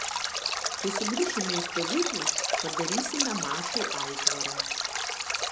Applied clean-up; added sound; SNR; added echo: none; Stream; -4 dB; none.